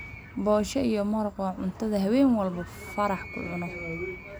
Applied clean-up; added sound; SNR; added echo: none; Animal; 17 dB; none.